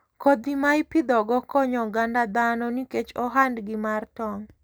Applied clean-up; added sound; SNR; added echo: none; none; none; none.